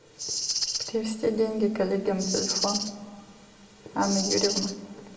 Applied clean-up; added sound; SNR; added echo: none; Rattle (instrument); 2 dB; reverberation time 1.5 s.